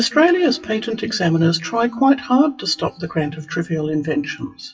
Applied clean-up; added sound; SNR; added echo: classical method WPE with log-MMSE.